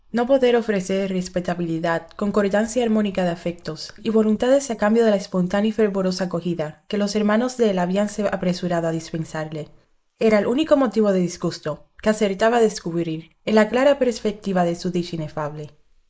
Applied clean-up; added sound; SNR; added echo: neural mask model Resemble Enhance denoiser.